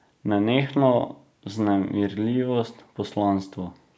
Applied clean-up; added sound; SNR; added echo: none; none; none; none.